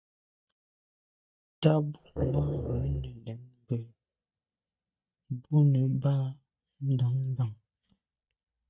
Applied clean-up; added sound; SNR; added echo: neural mask model DeepFilterNet 3.